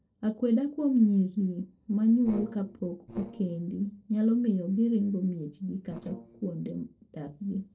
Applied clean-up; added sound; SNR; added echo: neural separator model SepFormer DNS4.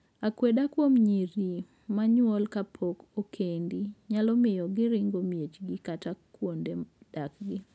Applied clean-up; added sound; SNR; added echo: none; none; none; none.